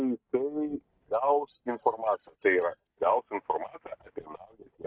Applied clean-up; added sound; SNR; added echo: neural mask model DeepFilterNet 3.